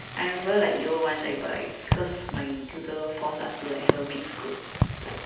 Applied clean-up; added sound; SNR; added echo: none; Fireworks; 3 dB; reverberation time 0.8 s.